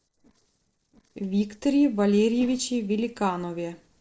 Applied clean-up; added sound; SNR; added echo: neural separator model SepFormer DNS4.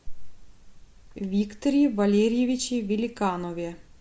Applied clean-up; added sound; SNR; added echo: none; none; none; none.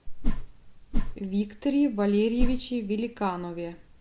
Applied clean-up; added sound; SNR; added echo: none; Whoosh, swoosh, swish; -3 dB; none.